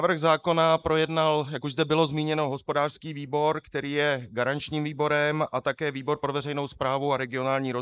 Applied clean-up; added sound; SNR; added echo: neural mask model Resemble Enhance denoiser.